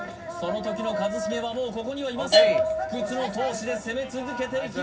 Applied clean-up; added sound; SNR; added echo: none; Bell / Percussion; 0 dB; reverberation time 0.4 s.